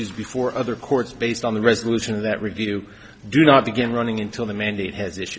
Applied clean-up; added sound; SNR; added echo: none; none; none; none.